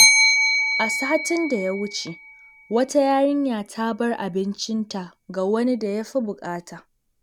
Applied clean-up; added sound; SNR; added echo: none; Bell; 0 dB; none.